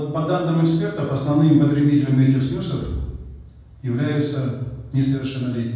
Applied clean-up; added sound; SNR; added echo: none; none; none; reverberation time 1.2 s.